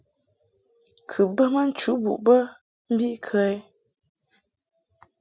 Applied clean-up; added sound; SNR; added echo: none; none; none; none.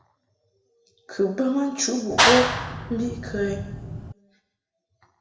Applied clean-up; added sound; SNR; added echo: none; Clapping; -3 dB; reverberation time 0.9 s.